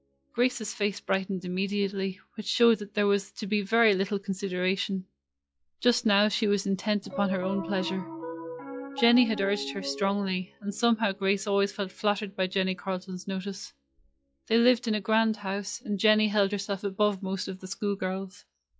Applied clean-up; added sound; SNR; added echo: classical method log-MMSE.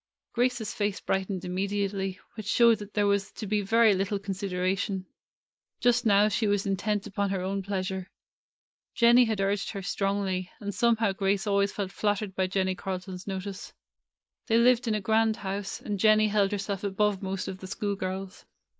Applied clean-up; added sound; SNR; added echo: neural mask model Resemble Enhance denoiser.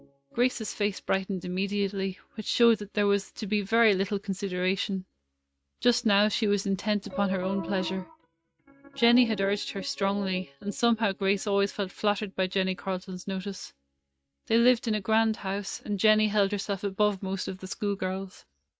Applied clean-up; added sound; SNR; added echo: neural mask model RNNoise.